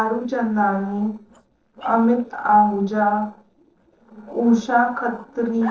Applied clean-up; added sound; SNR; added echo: neural separator model SepFormer DNS4.